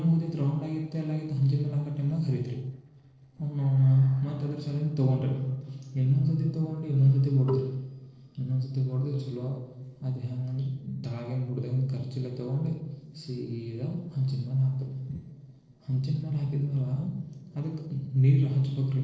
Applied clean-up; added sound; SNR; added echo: neural separator model SepFormer DNS4.